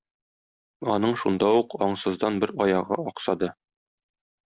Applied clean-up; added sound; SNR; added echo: none; none; none; none.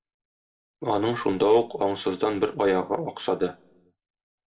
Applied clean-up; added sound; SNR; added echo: none; none; none; reverberation time 0.5 s.